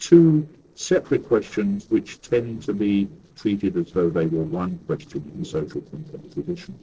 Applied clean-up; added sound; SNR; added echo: neural separator model SepFormer DNS4.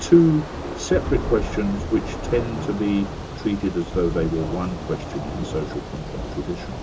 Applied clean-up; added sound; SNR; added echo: none; Thunder / Rain; 6 dB; reverberation time 0.2 s.